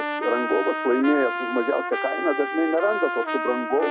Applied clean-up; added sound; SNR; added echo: none; Trumpet; 4 dB; none.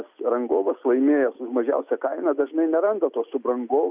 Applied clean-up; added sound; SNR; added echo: none; none; none; none.